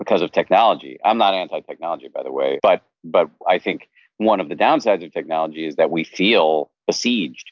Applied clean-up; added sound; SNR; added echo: none; none; none; none.